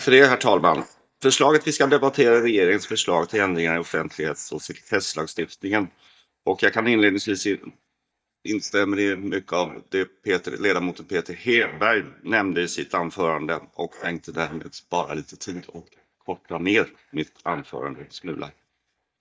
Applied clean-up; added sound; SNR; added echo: neural mask model DeepFilterNet 3.